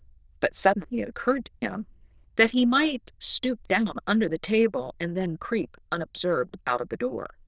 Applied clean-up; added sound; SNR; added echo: neural diffusion model UNIVERSE++.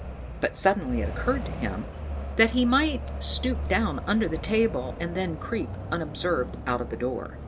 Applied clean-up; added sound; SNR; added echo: none; Alarm / Truck; 6 dB; none.